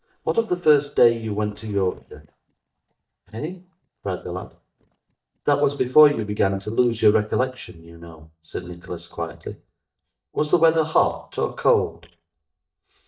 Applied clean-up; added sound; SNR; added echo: neural mask model DeepFilterNet 3.